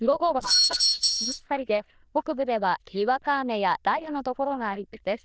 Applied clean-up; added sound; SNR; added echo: neural diffusion model UNIVERSE++.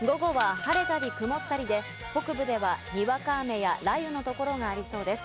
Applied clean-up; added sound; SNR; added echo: none; Doorbell; -1 dB; none.